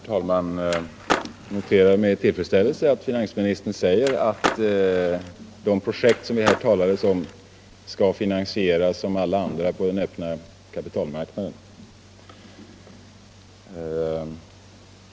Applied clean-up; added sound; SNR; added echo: none; Skateboard; 6 dB; none.